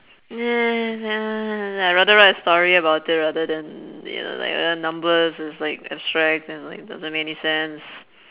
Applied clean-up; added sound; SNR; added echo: none; none; none; none.